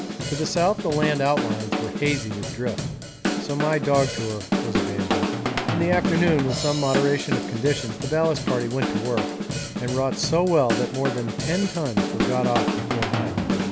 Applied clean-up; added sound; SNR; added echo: none; Drum / Drum kit; 1 dB; none.